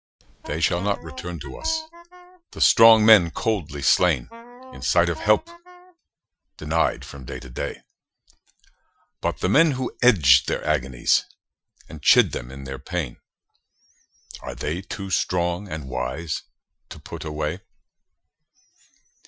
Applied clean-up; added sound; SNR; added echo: classical method Wiener filter.